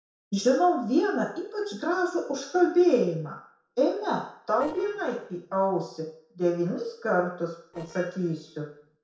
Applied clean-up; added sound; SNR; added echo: neural separator model SepFormer DNS4.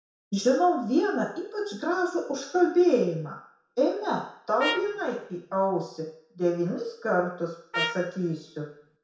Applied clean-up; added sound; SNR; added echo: none; Trumpet; 8 dB; reverberation time 0.6 s.